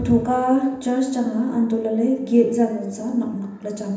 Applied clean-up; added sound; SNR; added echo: none; none; none; reverberation time 0.9 s.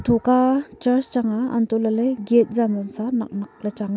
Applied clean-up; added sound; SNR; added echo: none; none; none; none.